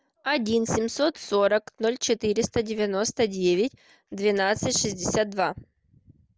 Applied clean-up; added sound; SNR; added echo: none; none; none; none.